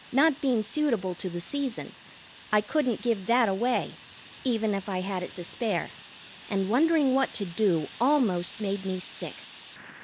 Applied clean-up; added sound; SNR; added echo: none; Fire; 18 dB; none.